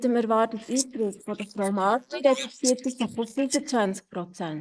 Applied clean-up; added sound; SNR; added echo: neural mask model Resemble Enhance denoiser.